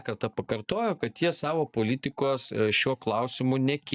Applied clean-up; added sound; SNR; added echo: neural mask model DeepFilterNet 3.